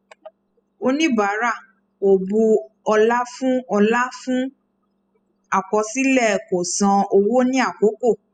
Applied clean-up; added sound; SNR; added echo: classical method spectral subtraction.